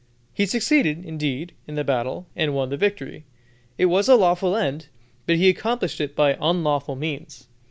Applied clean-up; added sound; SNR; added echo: none; none; none; none.